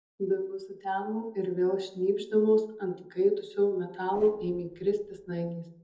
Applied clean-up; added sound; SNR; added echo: neural separator model SepFormer DNS4.